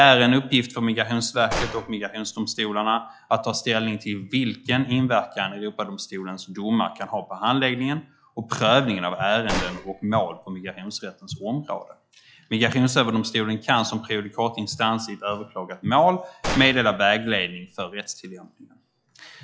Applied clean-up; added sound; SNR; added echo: classical method log-MMSE.